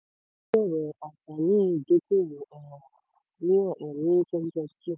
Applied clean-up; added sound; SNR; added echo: none; none; none; none.